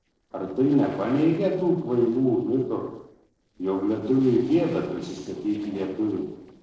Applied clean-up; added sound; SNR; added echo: neural separator model SepFormer DNS4.